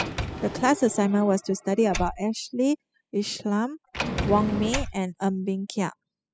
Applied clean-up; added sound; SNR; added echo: classical method spectral subtraction.